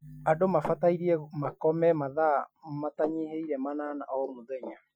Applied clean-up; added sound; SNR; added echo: classical method Wiener filter.